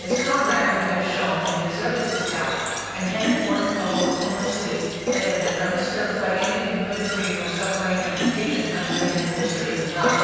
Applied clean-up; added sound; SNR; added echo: none; Fill (with liquid); 4 dB; reverberation time 2.2 s.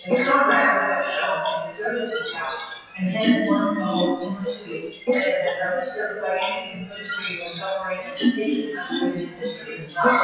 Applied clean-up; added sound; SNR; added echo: classical method WPE with log-MMSE.